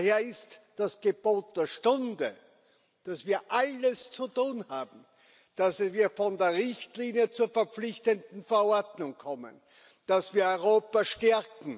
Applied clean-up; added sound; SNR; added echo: none; none; none; none.